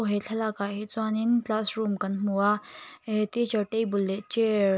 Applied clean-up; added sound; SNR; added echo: none; none; none; none.